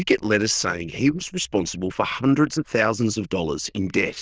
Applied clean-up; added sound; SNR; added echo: neural diffusion model UNIVERSE++.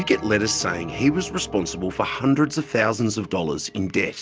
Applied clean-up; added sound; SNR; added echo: none; Bell; 16 dB; none.